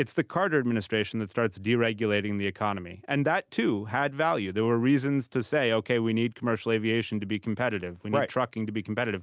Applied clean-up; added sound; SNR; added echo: none; none; none; none.